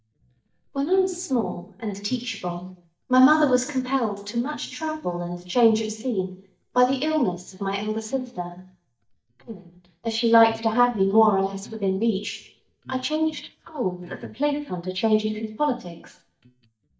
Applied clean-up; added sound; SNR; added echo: neural mask model DeepFilterNet 3.